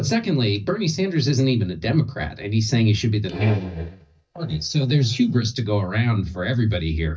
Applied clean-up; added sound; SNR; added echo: neural mask model DeepFilterNet 3.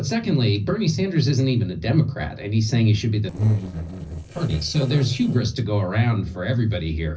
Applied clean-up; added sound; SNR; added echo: neural separator model SepFormer DNS4.